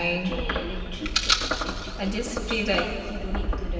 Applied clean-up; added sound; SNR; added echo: none; Ocean; 18 dB; reverberation time 2.7 s.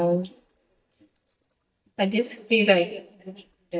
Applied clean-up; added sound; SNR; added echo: neural mask model DeepFilterNet 3.